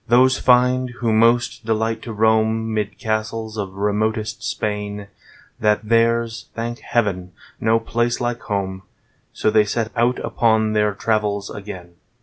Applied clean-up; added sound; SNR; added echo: none; none; none; none.